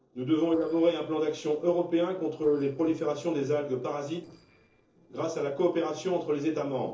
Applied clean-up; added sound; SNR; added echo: neural separator model SepFormer DNS4.